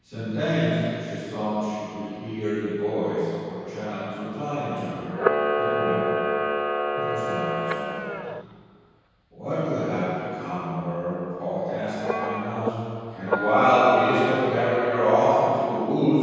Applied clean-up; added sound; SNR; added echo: none; Camera; 5 dB; reverberation time 2.2 s.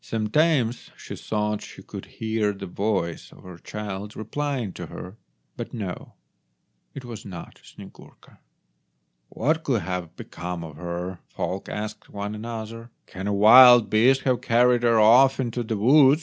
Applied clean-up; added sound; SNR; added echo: none; none; none; none.